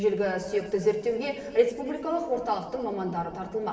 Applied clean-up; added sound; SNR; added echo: none; none; none; reverberation time 2.4 s.